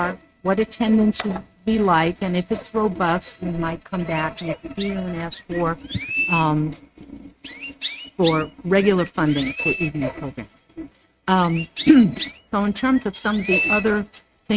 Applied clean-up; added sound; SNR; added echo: neural mask model RNNoise.